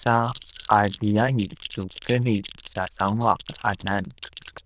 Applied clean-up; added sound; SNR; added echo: neural diffusion model UNIVERSE++.